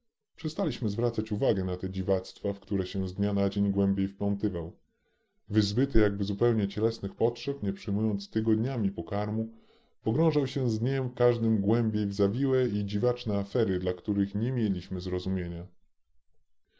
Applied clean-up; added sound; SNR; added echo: none; none; none; none.